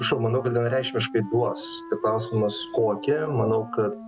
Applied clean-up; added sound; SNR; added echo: none; Wind instrument, woodwind instrument; 14 dB; none.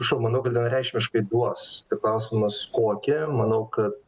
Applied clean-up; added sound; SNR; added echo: none; none; none; none.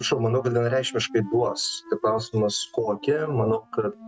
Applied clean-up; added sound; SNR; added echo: neural mask model RNNoise.